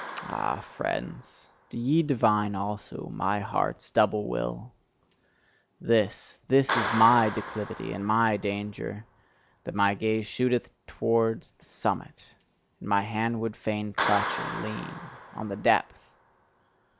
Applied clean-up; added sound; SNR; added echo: none; Clapping; 11 dB; none.